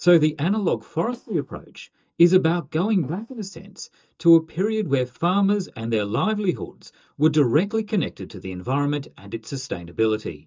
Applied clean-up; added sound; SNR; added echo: neural mask model DeepFilterNet 3.